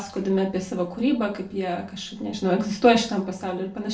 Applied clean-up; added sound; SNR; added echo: none; none; none; reverberation time 0.3 s.